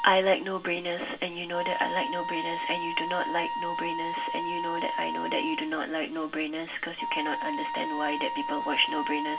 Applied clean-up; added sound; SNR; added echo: none; Wind instrument, woodwind instrument; 4 dB; reverberation time 0.1 s.